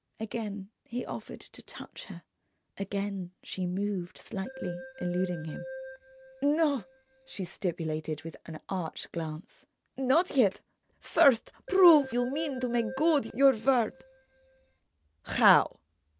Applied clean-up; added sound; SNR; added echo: none; Keyboard (musical); 14 dB; none.